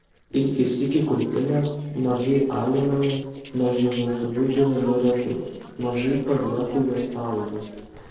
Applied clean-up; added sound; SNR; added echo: neural separator model SepFormer DNS4.